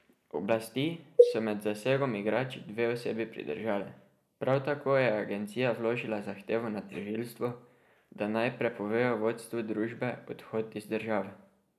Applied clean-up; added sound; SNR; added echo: neural mask model Resemble Enhance denoiser.